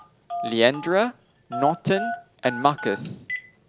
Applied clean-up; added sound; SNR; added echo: none; Telephone; 9 dB; none.